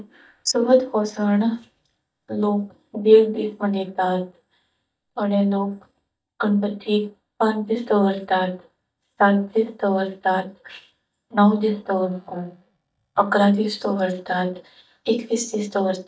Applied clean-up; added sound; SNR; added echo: neural mask model DeepFilterNet 3.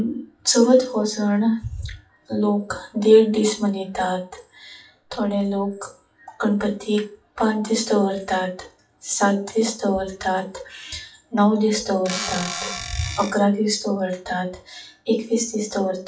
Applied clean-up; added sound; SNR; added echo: classical method WPE with log-MMSE.